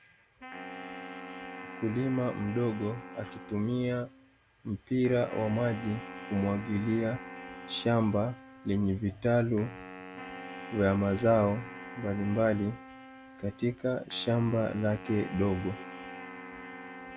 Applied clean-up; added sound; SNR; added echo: none; Wind instrument, woodwind instrument + Wind instrument, woodwind instrument; 13 dB; none.